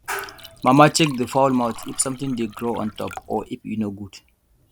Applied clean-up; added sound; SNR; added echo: none; Liquid; 18 dB; none.